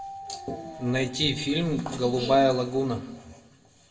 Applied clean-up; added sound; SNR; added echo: none; Keyboard (musical); 20 dB; reverberation time 0.8 s.